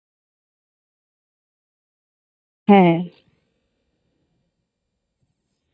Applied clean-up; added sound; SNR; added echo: neural mask model DeepFilterNet 3.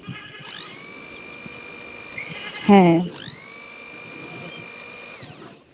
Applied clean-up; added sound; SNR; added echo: none; Domestic sounds, home sounds; 15 dB; none.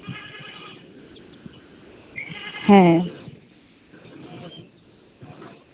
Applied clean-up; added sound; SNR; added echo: none; none; none; none.